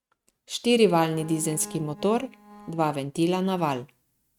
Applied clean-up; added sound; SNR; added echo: neural mask model RNNoise.